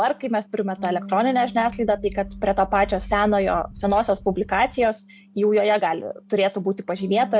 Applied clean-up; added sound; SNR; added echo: none; Bass guitar + Thunder / Wind; 16 dB; none.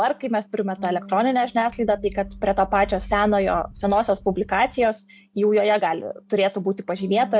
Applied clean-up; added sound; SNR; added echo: neural mask model DeepFilterNet 3.